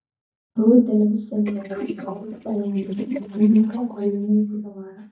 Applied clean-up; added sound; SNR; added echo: neural mask model DeepFilterNet 3.